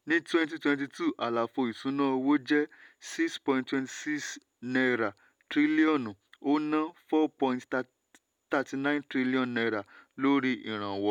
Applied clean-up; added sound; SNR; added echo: none; none; none; none.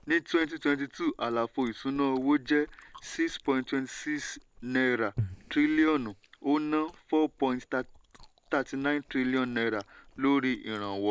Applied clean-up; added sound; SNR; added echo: none; Chewing, mastication; 18 dB; none.